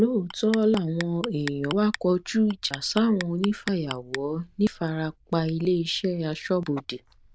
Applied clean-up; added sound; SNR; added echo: neural diffusion model UNIVERSE++.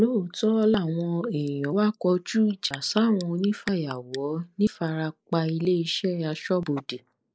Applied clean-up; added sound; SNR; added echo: neural mask model Resemble Enhance denoiser.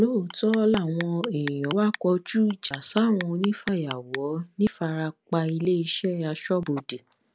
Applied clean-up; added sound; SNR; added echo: none; Clock; 13 dB; none.